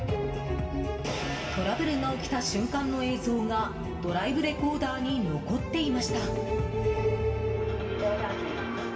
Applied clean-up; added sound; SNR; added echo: none; none; none; reverberation time 2.0 s.